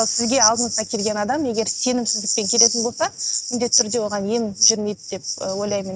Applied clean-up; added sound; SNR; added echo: neural mask model RNNoise.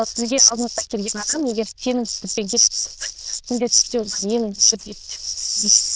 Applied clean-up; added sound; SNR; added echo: neural diffusion model UNIVERSE++.